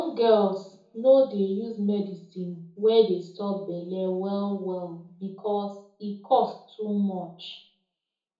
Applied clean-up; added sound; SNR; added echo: none; none; none; reverberation time 0.6 s.